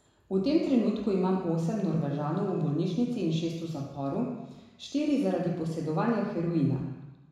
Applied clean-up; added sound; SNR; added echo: none; none; none; reverberation time 1.0 s.